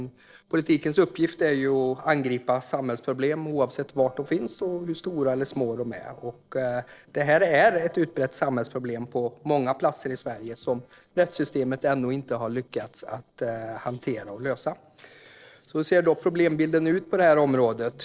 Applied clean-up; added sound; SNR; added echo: neural separator model SepFormer DNS4.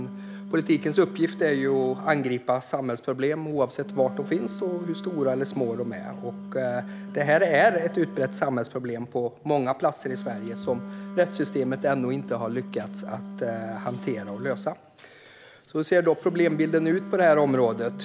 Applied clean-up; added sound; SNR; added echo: none; Wind instrument, woodwind instrument; 12 dB; none.